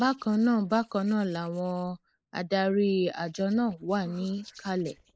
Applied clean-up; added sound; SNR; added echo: neural mask model Resemble Enhance denoiser.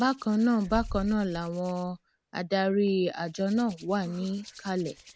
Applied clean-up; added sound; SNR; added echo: none; Hands; 16 dB; none.